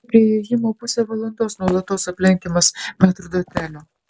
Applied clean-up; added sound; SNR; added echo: none; Wood; 17 dB; none.